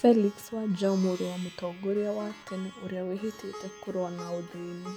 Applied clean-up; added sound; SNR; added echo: none; Plucked string instrument; 17 dB; none.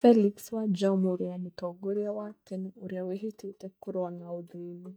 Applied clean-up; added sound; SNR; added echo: neural mask model DeepFilterNet 3.